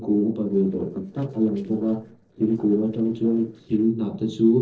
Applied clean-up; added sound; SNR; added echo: neural separator model SepFormer DNS4.